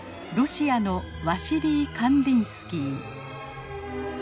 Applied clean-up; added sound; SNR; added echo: none; none; none; none.